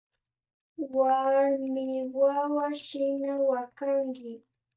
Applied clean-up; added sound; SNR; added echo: neural mask model DeepFilterNet 3.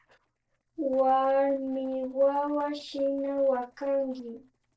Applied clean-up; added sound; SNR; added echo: neural separator model SepFormer DNS4.